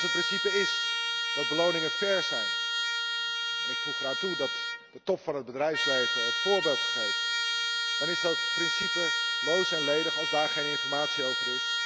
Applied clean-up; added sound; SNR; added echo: none; Trumpet; -3 dB; none.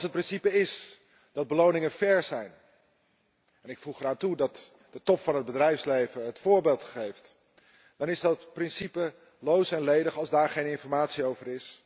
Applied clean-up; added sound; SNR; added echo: none; none; none; none.